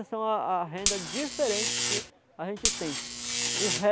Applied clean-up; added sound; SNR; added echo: none; Buzz; -1 dB; none.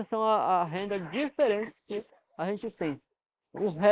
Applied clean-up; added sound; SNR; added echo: neural mask model Resemble Enhance denoiser.